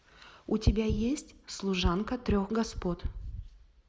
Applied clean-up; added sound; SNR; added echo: none; none; none; none.